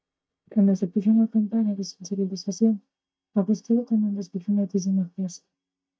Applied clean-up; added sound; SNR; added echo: neural mask model DeepFilterNet 3.